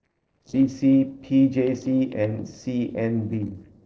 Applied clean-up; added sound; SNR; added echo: neural separator model SepFormer DNS4.